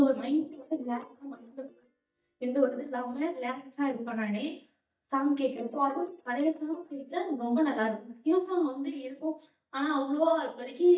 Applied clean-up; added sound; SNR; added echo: neural mask model DeepFilterNet 3.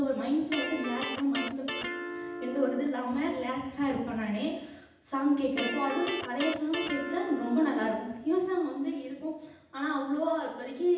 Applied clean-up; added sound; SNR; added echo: none; Electric guitar; 6 dB; reverberation time 0.9 s.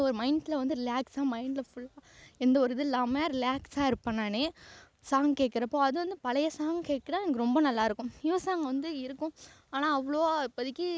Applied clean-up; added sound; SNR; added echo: none; none; none; none.